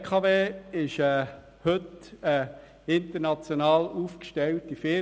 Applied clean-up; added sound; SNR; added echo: none; none; none; none.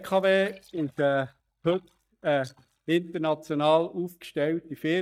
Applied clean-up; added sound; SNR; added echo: neural mask model DeepFilterNet 3.